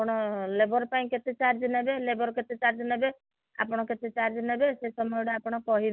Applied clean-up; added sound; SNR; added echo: none; none; none; none.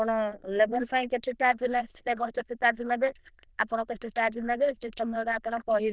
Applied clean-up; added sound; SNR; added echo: neural diffusion model UNIVERSE++.